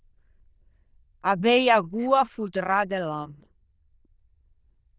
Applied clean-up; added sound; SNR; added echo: neural diffusion model UNIVERSE++.